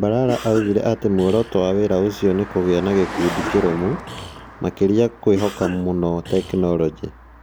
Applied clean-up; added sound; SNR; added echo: none; Car passing by + Cough; 13 dB; none.